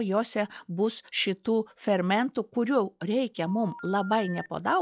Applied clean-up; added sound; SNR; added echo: classical method log-MMSE.